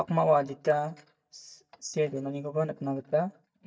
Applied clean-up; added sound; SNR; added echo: neural mask model DeepFilterNet 3.